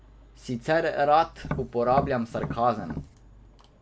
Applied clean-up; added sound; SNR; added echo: none; Tap; 7 dB; none.